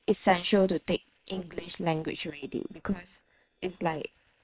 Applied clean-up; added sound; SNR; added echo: neural separator model SepFormer WHAM!.